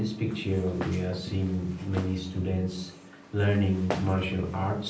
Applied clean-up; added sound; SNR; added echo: none; Walk, footsteps; 13 dB; reverberation time 0.6 s.